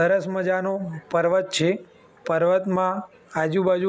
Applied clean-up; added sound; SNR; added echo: none; none; none; none.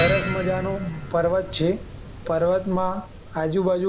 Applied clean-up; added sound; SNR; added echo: none; Piano; 5 dB; reverberation time 0.3 s.